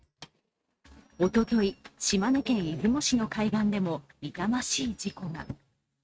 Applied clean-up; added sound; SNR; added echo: neural mask model RNNoise.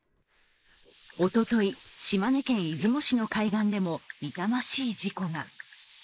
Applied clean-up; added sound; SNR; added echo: neural mask model Resemble Enhance denoiser.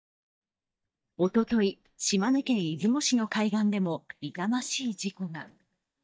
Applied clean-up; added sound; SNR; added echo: neural mask model DeepFilterNet 3.